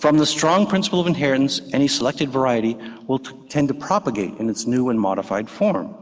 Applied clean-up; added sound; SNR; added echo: none; none; none; none.